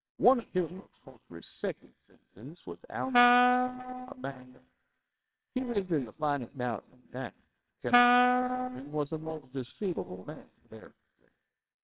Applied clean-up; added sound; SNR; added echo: neural separator model SepFormer WHAMR!.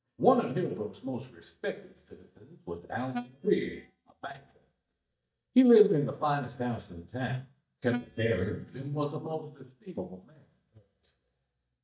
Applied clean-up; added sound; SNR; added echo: neural mask model DeepFilterNet 3.